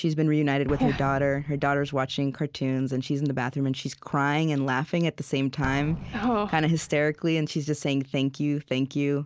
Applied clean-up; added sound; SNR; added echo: none; Explosion; 18 dB; none.